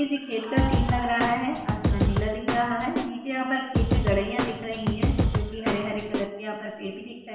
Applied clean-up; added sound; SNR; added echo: none; Snare drum / Drum kit; -3 dB; reverberation time 1.0 s.